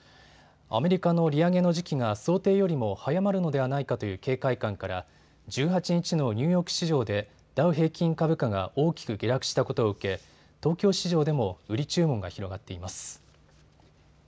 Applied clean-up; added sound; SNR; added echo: none; none; none; none.